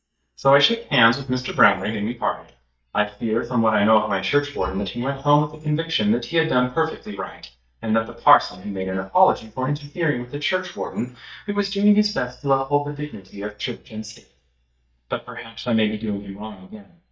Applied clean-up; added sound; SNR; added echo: neural mask model DeepFilterNet 3.